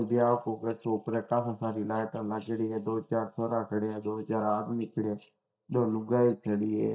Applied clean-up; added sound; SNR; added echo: neural mask model DeepFilterNet 3.